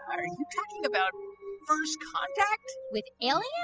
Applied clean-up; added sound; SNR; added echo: classical method spectral subtraction.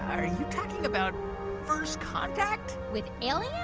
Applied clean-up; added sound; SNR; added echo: none; Wind instrument, woodwind instrument; 15 dB; none.